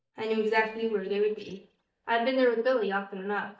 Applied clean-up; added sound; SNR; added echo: neural mask model DeepFilterNet 3.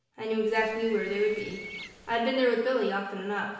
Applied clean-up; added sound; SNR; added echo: none; Bird; 15 dB; reverberation time 0.9 s.